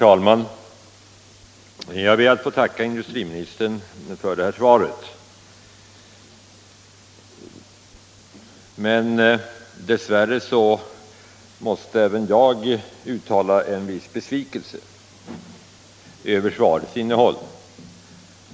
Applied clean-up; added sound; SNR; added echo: none; none; none; none.